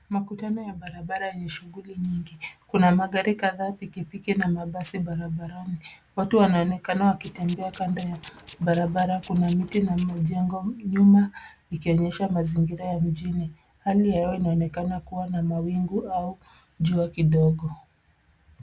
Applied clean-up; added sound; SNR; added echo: none; Tools; 18 dB; none.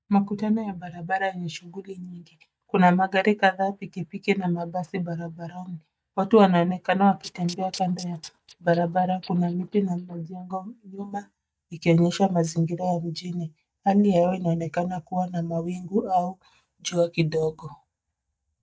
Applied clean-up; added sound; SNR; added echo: neural mask model DeepFilterNet 3.